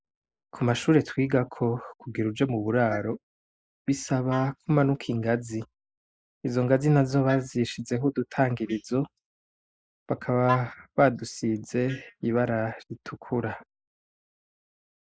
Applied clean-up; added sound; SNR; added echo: neural mask model Resemble Enhance denoiser.